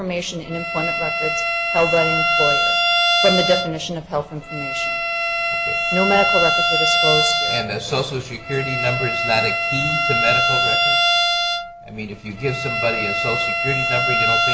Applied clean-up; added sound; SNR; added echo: none; Bowed string instrument; -4 dB; none.